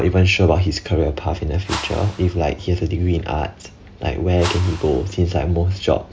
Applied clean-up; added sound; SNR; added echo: none; Whoosh, swoosh, swish; 14 dB; none.